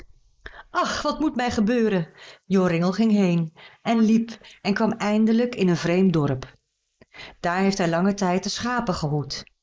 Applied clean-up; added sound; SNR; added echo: neural mask model Resemble Enhance denoiser.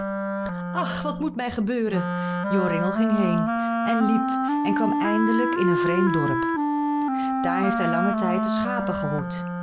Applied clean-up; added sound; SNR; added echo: none; Wind instrument, woodwind instrument; -2 dB; none.